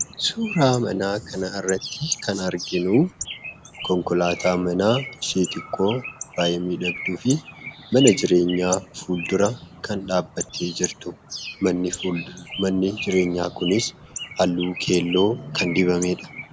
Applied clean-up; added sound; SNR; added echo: none; Bird; 11 dB; none.